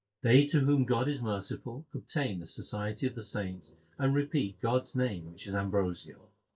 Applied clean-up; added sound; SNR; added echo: neural mask model DeepFilterNet 3.